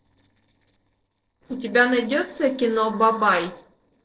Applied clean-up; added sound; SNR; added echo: neural separator model SepFormer DNS4.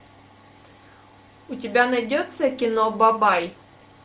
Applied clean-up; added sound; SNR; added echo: none; none; none; none.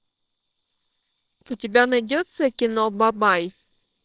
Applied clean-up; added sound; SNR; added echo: neural separator model SepFormer WHAMR!.